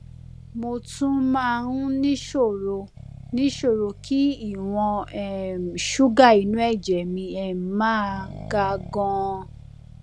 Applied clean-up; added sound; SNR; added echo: none; Accelerating, revving, vroom; 17 dB; none.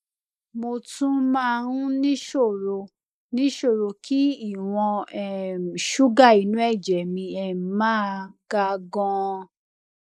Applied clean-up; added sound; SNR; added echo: neural mask model Resemble Enhance denoiser.